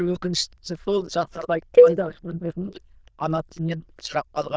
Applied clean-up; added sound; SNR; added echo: neural diffusion model UNIVERSE++.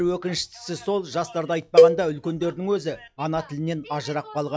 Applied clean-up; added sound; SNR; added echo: classical method log-MMSE.